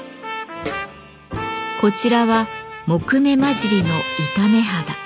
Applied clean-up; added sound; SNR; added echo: none; none; none; none.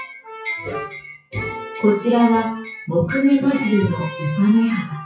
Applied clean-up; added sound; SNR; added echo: classical method WPE with log-MMSE.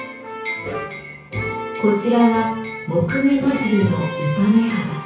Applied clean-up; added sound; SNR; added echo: none; Liquid; 15 dB; reverberation time 0.6 s.